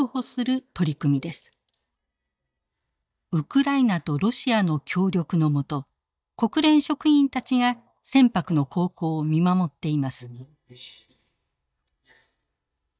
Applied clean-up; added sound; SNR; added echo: neural mask model DeepFilterNet 3.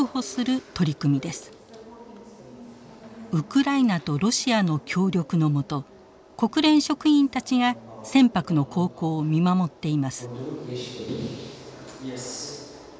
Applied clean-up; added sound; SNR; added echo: none; none; none; none.